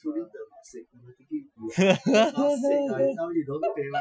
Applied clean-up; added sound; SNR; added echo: classical method Wiener filter.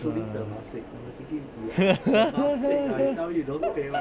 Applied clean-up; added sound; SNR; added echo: none; Subway, metro, underground; 13 dB; none.